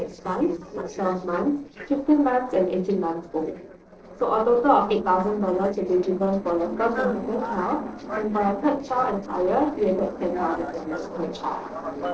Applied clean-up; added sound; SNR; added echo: neural separator model SepFormer DNS4.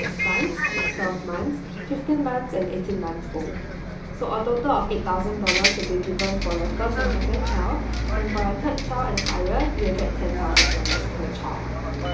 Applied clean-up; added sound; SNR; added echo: none; Bus; -2 dB; reverberation time 1.2 s.